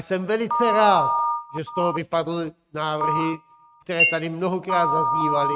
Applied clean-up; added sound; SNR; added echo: neural mask model RNNoise.